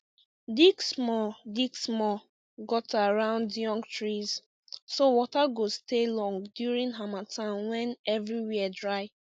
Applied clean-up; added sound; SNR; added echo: none; none; none; none.